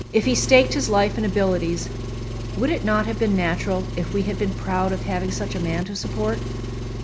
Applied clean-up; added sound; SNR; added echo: none; Engine; 5 dB; none.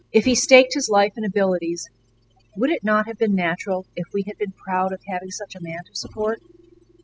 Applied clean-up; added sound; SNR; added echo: classical method spectral subtraction.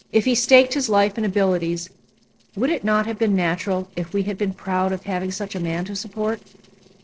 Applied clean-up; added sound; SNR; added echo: neural separator model SepFormer DNS4.